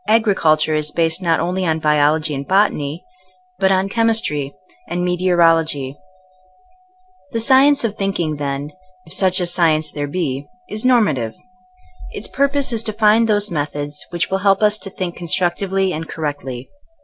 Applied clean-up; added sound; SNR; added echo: none; none; none; none.